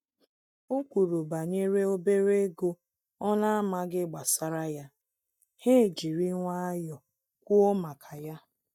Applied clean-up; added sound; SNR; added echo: neural mask model DeepFilterNet 3.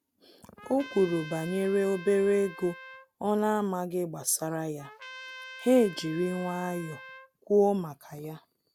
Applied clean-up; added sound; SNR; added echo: none; Trumpet; 17 dB; none.